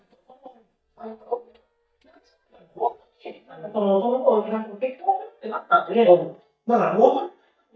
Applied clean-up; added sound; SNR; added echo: neural mask model DeepFilterNet 3.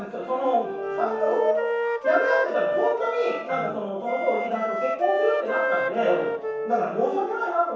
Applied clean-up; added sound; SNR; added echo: none; Wind instrument, woodwind instrument; 2 dB; reverberation time 0.7 s.